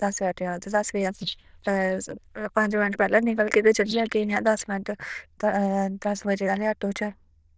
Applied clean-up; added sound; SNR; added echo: neural diffusion model UNIVERSE++.